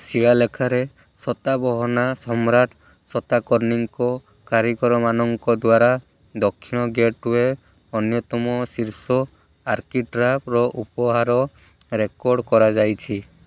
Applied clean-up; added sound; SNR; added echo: none; none; none; none.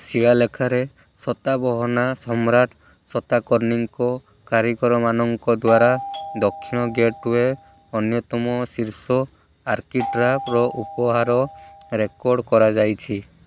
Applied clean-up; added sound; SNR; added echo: none; Doorbell; 12 dB; none.